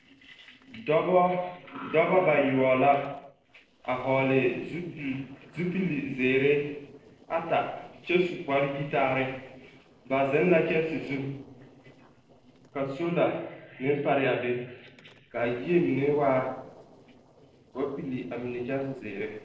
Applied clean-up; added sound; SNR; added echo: neural separator model SepFormer DNS4.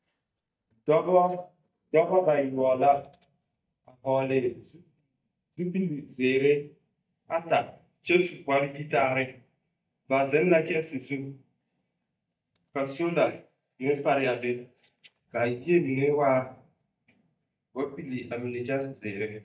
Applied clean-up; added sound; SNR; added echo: neural mask model DeepFilterNet 3.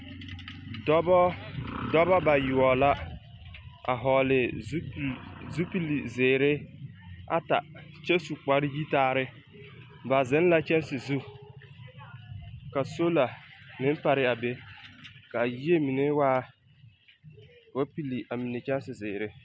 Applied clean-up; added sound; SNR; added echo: none; none; none; none.